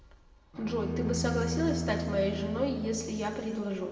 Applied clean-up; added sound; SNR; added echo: none; Bowed string instrument; 4 dB; reverberation time 1.9 s.